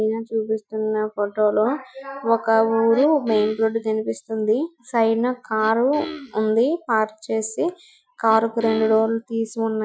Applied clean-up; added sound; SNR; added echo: classical method Wiener filter.